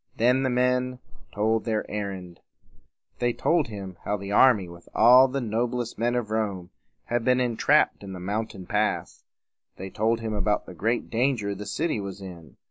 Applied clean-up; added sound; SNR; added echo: none; none; none; none.